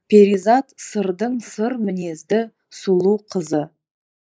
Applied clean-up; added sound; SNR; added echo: neural mask model Resemble Enhance denoiser.